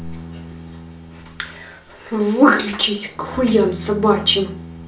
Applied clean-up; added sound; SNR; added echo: none; Bowed string instrument; 15 dB; reverberation time 0.3 s.